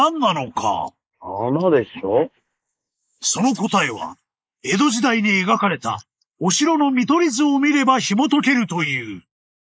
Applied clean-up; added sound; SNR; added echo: neural mask model Resemble Enhance denoiser.